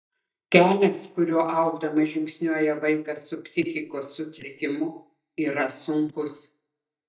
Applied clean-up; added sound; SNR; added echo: neural mask model DeepFilterNet 3.